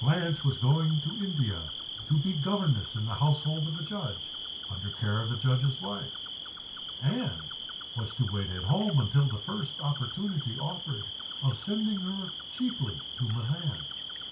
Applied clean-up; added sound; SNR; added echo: none; Cricket; 8 dB; reverberation time 0.2 s.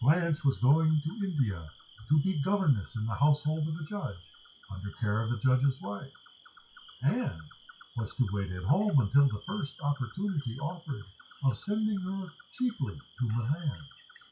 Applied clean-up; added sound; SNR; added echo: classical method WPE with log-MMSE.